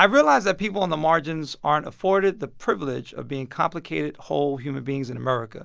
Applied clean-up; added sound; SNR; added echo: none; none; none; none.